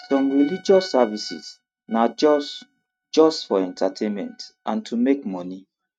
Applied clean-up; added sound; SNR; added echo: neural mask model RNNoise.